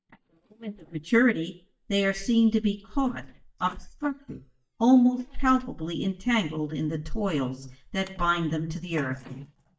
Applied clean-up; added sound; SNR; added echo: neural mask model DeepFilterNet 3.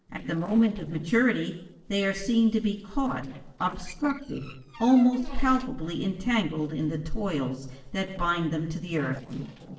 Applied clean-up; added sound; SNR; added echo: neural separator model SepFormer DNS4.